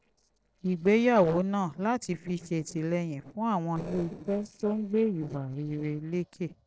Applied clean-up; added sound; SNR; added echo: neural separator model SepFormer DNS4.